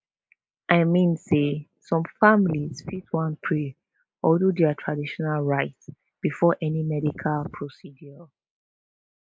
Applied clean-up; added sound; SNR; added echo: neural mask model Resemble Enhance denoiser.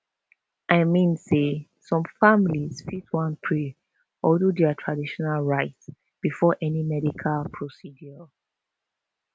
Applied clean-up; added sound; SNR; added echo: none; Wind; 14 dB; none.